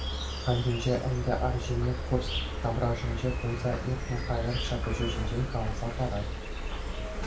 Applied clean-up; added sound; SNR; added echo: none; Insect; 1 dB; reverberation time 0.3 s.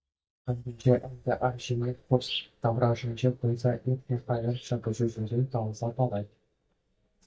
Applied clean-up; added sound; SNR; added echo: neural mask model DeepFilterNet 3.